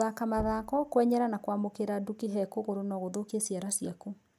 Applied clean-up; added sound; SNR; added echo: none; Knock; 16 dB; none.